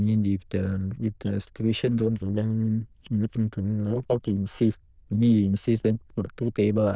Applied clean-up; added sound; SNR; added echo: neural diffusion model UNIVERSE++.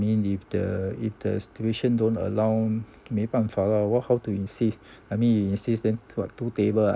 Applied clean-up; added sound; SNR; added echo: none; none; none; none.